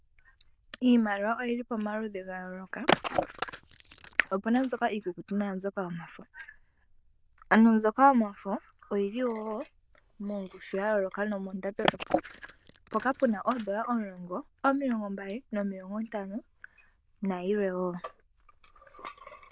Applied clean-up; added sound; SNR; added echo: neural diffusion model UNIVERSE++.